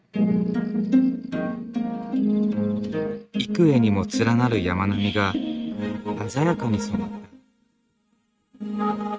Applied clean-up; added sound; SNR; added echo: neural mask model RNNoise.